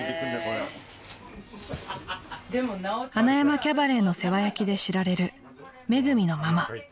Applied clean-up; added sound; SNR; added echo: none; none; none; none.